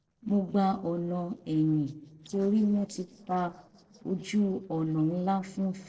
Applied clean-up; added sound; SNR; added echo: neural separator model SepFormer DNS4.